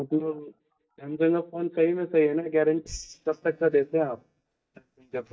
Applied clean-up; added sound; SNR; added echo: neural mask model DeepFilterNet 3.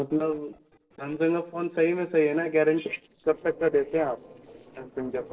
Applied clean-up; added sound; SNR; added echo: neural separator model SepFormer DNS4.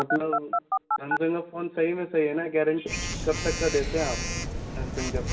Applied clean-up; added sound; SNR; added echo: none; Telephone; 3 dB; reverberation time 0.5 s.